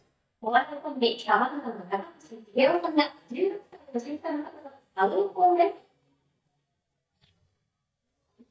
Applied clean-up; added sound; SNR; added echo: neural mask model DeepFilterNet 3.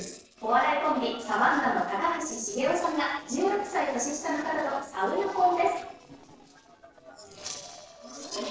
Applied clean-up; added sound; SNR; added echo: neural separator model SepFormer DNS4.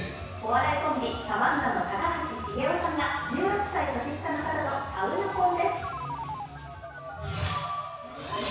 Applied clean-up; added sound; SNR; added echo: none; Ringtone; 10 dB; reverberation time 1.1 s.